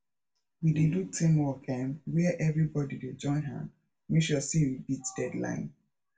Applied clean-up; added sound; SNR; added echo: none; none; none; reverberation time 0.2 s.